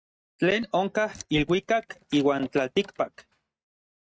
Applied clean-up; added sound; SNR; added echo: neural mask model RNNoise.